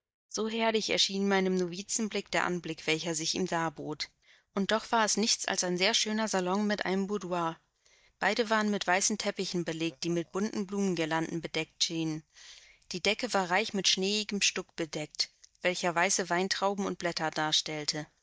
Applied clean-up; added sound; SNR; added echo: neural mask model DeepFilterNet 3.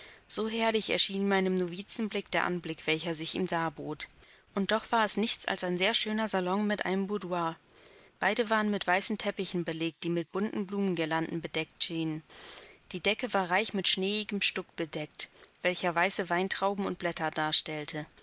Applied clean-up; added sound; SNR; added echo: neural mask model Resemble Enhance denoiser.